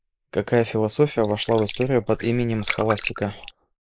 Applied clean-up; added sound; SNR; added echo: neural mask model Resemble Enhance denoiser.